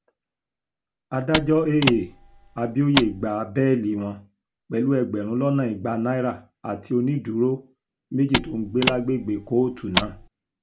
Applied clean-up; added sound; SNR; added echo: none; Mechanisms; 4 dB; none.